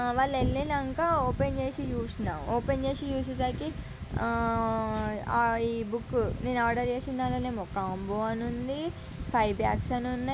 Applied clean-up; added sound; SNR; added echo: none; none; none; none.